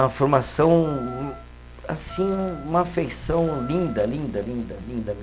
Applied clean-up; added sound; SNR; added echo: none; Wind instrument, woodwind instrument; 17 dB; none.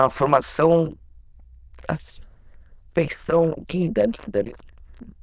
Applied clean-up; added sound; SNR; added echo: neural diffusion model UNIVERSE++.